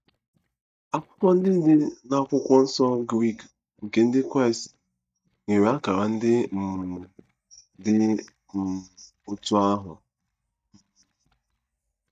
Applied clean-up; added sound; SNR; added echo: neural mask model DeepFilterNet 3.